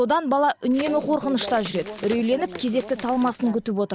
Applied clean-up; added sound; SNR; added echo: none; Crack; 17 dB; none.